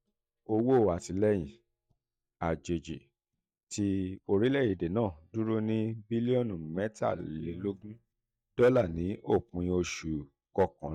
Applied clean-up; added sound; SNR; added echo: neural mask model DeepFilterNet 3.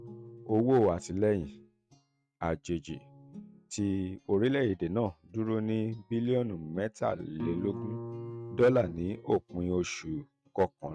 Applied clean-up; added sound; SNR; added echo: neural mask model RNNoise.